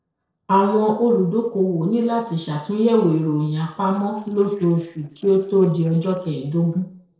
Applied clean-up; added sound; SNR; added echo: neural separator model SepFormer DNS4.